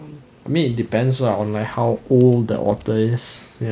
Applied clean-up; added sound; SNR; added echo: none; none; none; none.